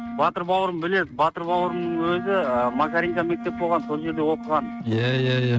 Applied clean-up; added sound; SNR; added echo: neural mask model RNNoise.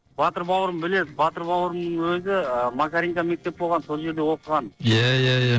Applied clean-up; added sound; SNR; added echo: neural separator model SepFormer DNS4.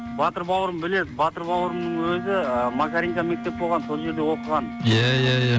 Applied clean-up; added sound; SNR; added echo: none; Wind instrument, woodwind instrument; 10 dB; none.